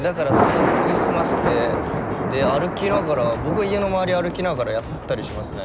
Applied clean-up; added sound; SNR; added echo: none; Thunder; -1 dB; none.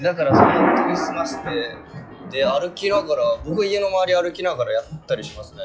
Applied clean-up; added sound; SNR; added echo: classical method log-MMSE.